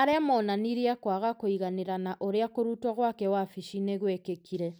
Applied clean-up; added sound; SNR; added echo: none; none; none; none.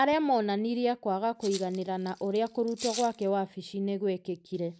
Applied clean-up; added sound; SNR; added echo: none; Rattle (instrument); 12 dB; none.